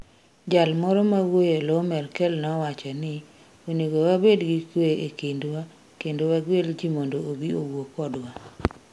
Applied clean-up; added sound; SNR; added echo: none; none; none; none.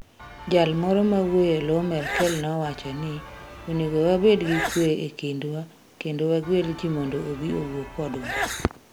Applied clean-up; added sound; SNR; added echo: none; Sneeze / Church bell; 10 dB; none.